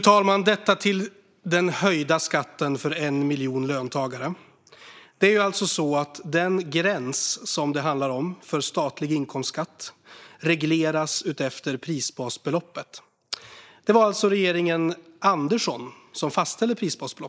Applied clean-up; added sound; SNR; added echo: neural mask model Resemble Enhance denoiser.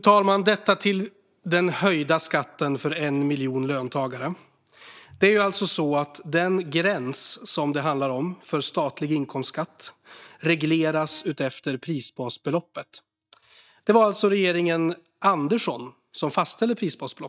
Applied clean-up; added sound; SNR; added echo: neural mask model DeepFilterNet 3.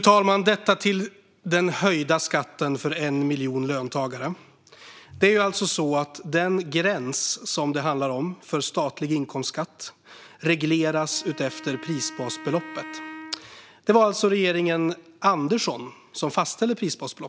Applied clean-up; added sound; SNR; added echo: none; Wind instrument, woodwind instrument; 16 dB; none.